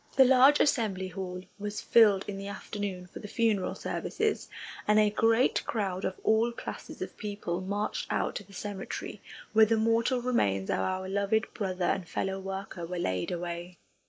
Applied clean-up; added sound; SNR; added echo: neural mask model Resemble Enhance denoiser.